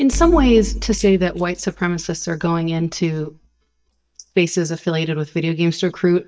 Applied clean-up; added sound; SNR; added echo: neural mask model DeepFilterNet 3.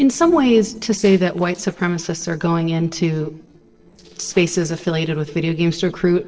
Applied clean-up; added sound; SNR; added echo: neural separator model SepFormer DNS4.